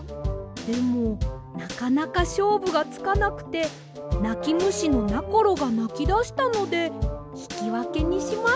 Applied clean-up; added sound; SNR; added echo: none; none; none; none.